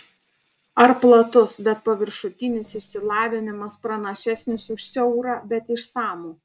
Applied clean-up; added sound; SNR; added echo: neural separator model SepFormer DNS4.